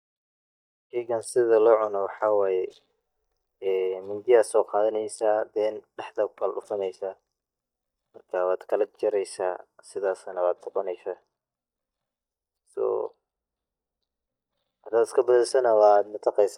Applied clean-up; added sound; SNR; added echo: neural mask model DeepFilterNet 3.